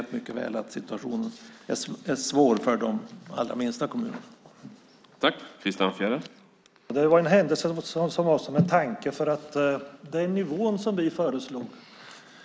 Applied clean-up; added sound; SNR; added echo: none; none; none; none.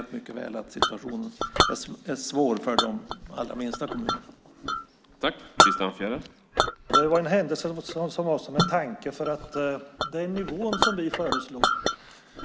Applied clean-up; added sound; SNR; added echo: none; Chink, clink; -1 dB; none.